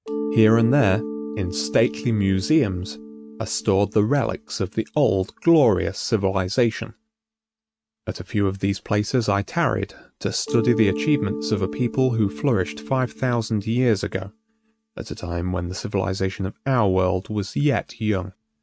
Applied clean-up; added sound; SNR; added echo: neural mask model RNNoise.